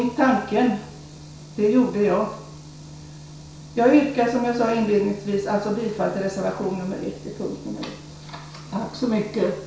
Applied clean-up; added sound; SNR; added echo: none; none; none; reverberation time 0.6 s.